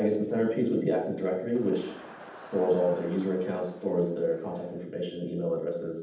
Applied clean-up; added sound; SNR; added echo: none; Crowd; 19 dB; reverberation time 0.8 s.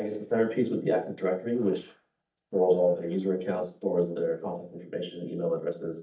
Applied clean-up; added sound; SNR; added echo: neural mask model DeepFilterNet 3.